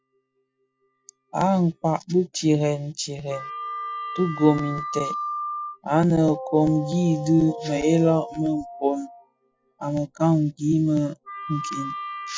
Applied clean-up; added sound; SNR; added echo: classical method Wiener filter.